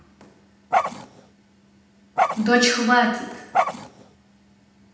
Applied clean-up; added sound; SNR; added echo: none; Dog; 0 dB; reverberation time 0.8 s.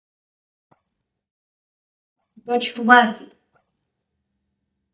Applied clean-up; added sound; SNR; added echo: neural mask model DeepFilterNet 3.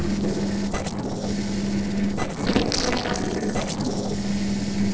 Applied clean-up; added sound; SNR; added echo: neural separator model SepFormer DNS4.